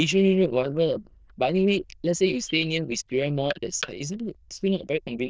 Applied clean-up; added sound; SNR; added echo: neural diffusion model UNIVERSE++.